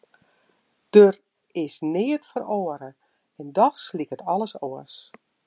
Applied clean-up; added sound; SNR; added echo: none; none; none; none.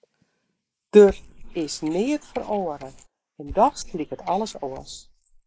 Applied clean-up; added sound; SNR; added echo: neural mask model Resemble Enhance denoiser.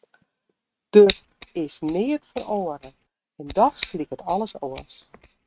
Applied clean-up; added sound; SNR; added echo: neural mask model RNNoise.